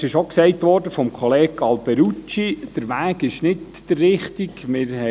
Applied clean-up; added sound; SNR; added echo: none; none; none; none.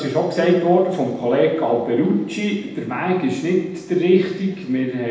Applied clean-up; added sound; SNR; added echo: none; none; none; reverberation time 0.9 s.